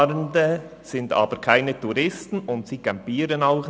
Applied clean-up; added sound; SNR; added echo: none; none; none; none.